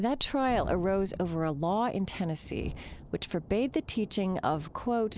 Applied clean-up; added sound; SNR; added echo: none; Thunderstorm; 14 dB; none.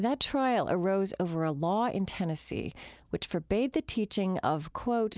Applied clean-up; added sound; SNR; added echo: none; none; none; none.